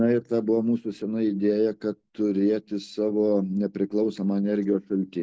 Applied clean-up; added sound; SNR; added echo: none; none; none; none.